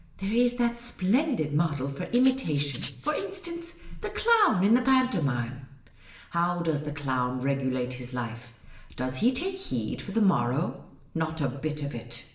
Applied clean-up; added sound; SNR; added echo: none; Rattle (instrument); 2 dB; reverberation time 0.8 s.